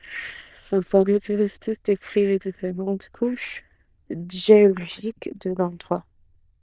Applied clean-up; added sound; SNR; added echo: neural diffusion model UNIVERSE++.